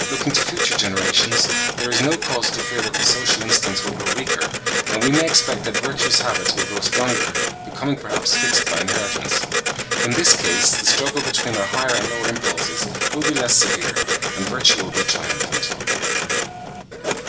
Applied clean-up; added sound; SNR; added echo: none; Printer; 0 dB; reverberation time 0.5 s.